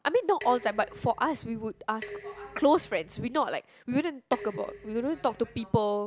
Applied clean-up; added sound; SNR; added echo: none; Dishes, pots, and pans; 15 dB; none.